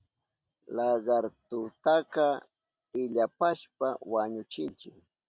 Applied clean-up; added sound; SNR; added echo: none; none; none; none.